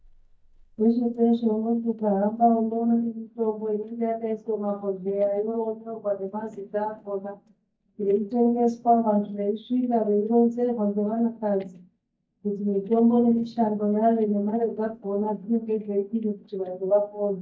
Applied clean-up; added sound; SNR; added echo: neural mask model DeepFilterNet 3.